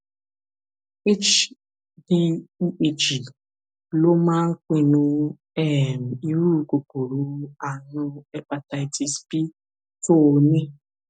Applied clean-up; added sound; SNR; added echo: none; none; none; none.